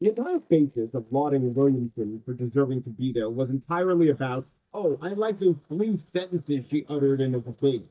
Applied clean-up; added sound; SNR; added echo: neural mask model DeepFilterNet 3.